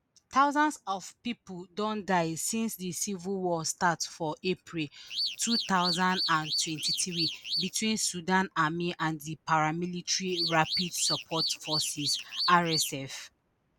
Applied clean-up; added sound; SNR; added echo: none; Alarm / Car; 2 dB; none.